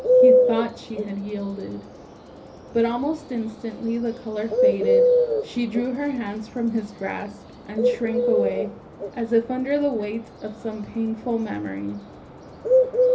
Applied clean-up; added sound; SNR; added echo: none; Bird; -3 dB; reverberation time 0.3 s.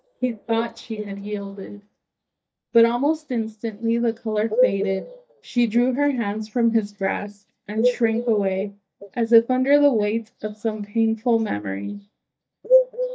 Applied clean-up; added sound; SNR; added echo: neural mask model DeepFilterNet 3.